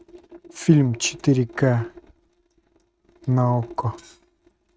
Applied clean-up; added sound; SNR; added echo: neural mask model RNNoise.